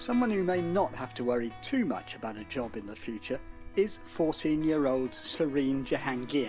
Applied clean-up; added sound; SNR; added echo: none; Sliding door; 17 dB; none.